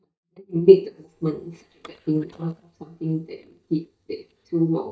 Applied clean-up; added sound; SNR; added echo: neural mask model DeepFilterNet 3.